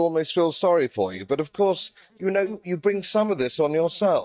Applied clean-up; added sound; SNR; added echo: neural mask model DeepFilterNet 3.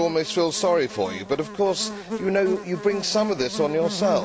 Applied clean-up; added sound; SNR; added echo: none; Buzz; 10 dB; none.